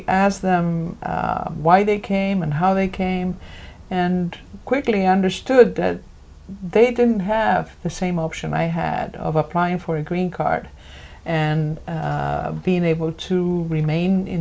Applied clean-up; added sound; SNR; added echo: none; none; none; none.